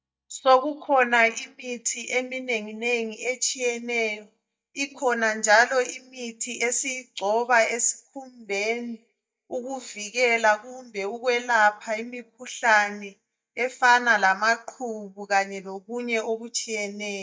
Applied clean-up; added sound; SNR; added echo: neural mask model DeepFilterNet 3.